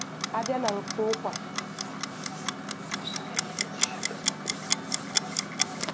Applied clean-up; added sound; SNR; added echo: none; Clock; -5 dB; none.